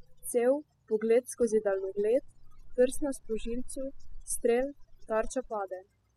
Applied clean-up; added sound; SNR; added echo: classical method spectral subtraction.